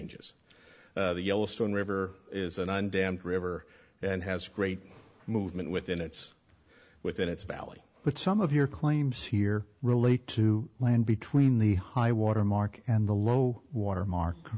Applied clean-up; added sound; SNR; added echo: none; none; none; none.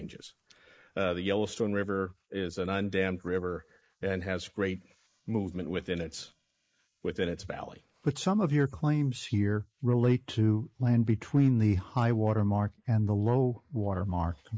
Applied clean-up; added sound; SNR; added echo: neural mask model Resemble Enhance denoiser.